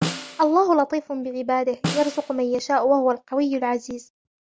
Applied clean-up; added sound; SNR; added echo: none; Snare drum; 11 dB; none.